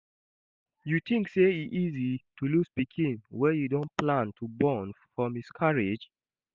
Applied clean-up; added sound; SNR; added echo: none; none; none; none.